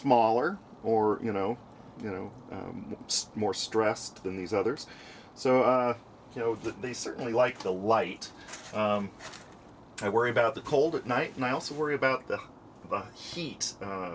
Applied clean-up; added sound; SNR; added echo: none; none; none; none.